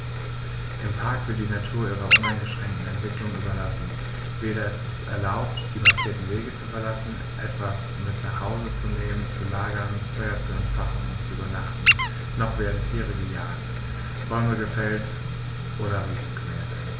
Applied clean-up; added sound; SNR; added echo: none; Squeak; -4 dB; none.